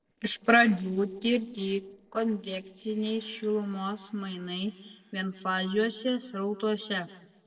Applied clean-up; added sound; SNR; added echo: neural separator model SepFormer DNS4.